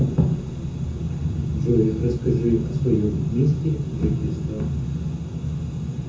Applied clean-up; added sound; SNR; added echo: none; none; none; reverberation time 0.6 s.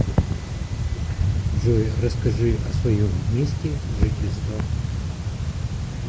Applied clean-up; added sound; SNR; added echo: none; none; none; none.